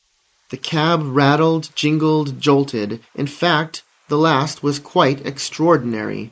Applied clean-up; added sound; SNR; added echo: neural mask model Resemble Enhance denoiser.